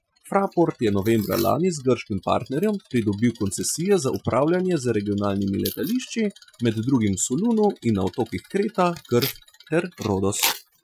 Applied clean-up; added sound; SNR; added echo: classical method Wiener filter.